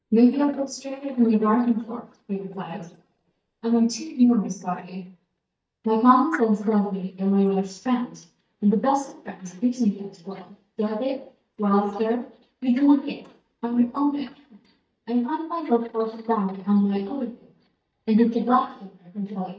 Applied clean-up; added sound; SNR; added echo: neural mask model DeepFilterNet 3.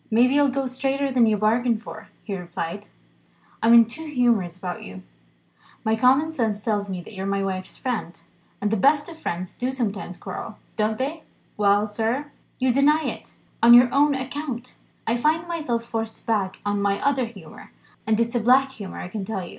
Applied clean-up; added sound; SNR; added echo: none; none; none; none.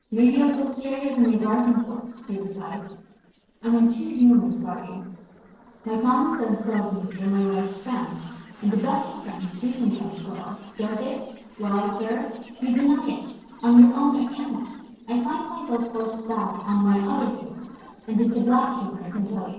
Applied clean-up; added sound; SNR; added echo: neural separator model SepFormer DNS4.